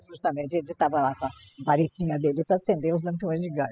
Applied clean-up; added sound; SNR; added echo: classical method spectral subtraction.